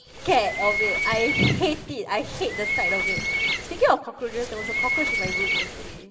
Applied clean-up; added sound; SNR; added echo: none; Bird; 1 dB; reverberation time 1.6 s.